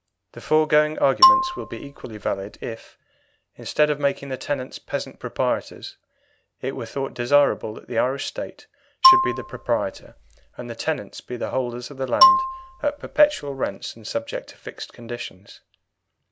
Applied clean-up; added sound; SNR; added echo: none; Marimba, xylophone; -4 dB; none.